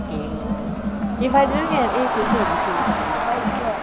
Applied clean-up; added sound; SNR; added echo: none; Crowd; -3 dB; none.